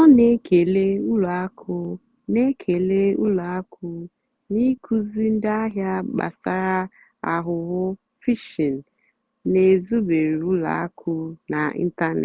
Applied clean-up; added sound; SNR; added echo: none; none; none; none.